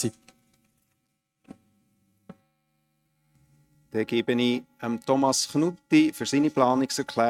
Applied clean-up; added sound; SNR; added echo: neural mask model RNNoise.